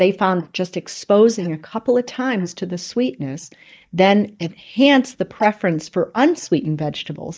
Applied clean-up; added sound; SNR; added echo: neural mask model DeepFilterNet 3.